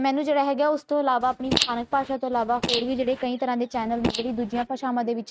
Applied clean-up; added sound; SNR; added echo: neural mask model RNNoise.